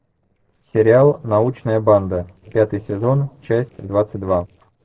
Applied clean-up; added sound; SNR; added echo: neural separator model SepFormer DNS4.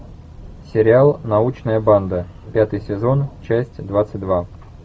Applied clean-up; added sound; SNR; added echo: none; none; none; none.